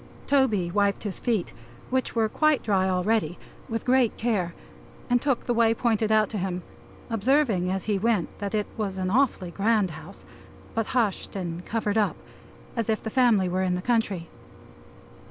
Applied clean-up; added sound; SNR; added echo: none; Mechanisms; 19 dB; none.